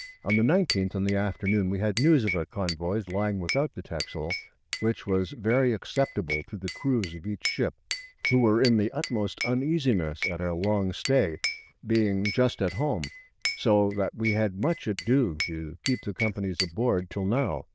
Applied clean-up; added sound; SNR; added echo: neural diffusion model UNIVERSE++.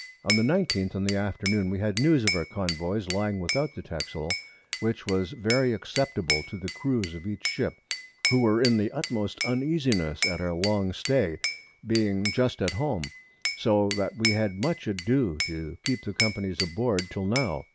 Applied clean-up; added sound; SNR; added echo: none; Glass / Bell; 7 dB; none.